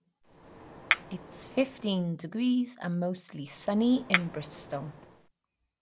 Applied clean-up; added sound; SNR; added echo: none; Chink, clink; 4 dB; none.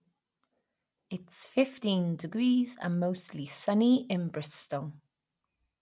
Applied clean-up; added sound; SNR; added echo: none; none; none; none.